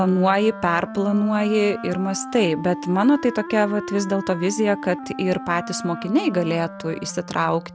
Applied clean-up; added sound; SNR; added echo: none; Wind instrument, woodwind instrument; 12 dB; none.